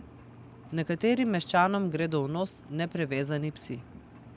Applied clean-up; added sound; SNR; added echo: none; Engine; 20 dB; none.